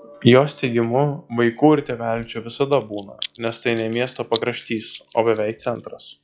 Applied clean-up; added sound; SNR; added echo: classical method log-MMSE.